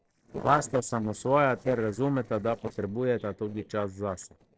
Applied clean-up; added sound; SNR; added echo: neural separator model SepFormer DNS4.